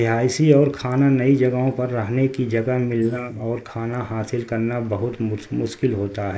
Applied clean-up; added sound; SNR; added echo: neural mask model Resemble Enhance denoiser.